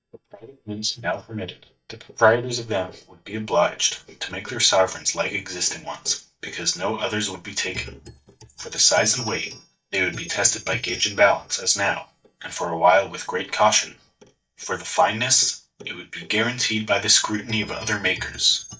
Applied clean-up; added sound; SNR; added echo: neural mask model DeepFilterNet 3.